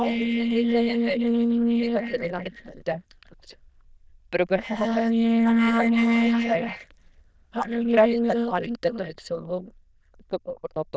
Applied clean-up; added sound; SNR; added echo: neural diffusion model UNIVERSE++.